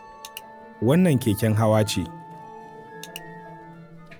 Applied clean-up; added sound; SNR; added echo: none; Musical instrument; 17 dB; none.